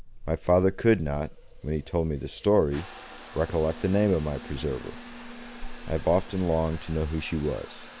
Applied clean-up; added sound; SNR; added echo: none; Trickle, dribble / Bathtub (filling or washing) / Water tap, faucet; 13 dB; none.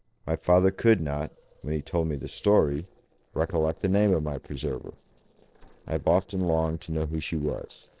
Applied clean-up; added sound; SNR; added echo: neural separator model SepFormer DNS4.